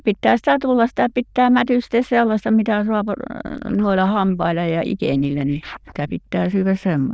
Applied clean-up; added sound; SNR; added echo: neural diffusion model UNIVERSE++.